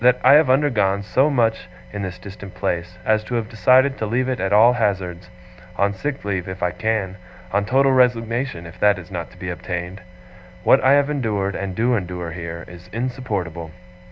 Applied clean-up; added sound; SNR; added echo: none; none; none; none.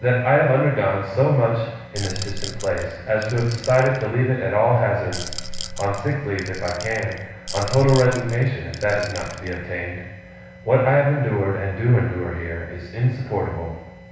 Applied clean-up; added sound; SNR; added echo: none; Rattle / Rattle (instrument); 11 dB; reverberation time 1.1 s.